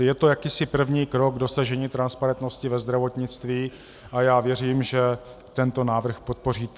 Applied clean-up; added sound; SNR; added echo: none; none; none; none.